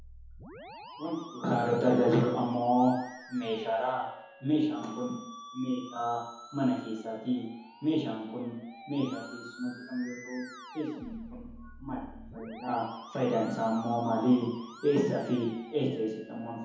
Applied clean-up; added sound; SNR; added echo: none; Musical instrument; 17 dB; reverberation time 1.9 s.